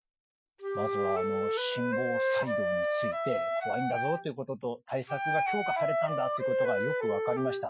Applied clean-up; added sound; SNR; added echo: classical method Wiener filter.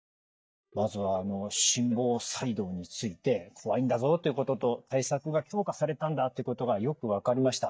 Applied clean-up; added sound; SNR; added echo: neural mask model DeepFilterNet 3.